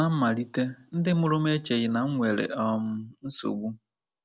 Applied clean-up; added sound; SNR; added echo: none; none; none; none.